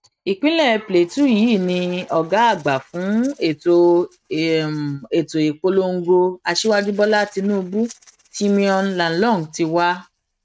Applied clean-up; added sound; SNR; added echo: neural mask model RNNoise.